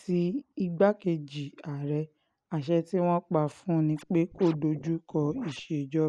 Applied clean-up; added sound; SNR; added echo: neural mask model Resemble Enhance denoiser.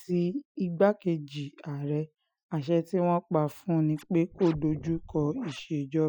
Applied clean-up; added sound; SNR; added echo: classical method Wiener filter.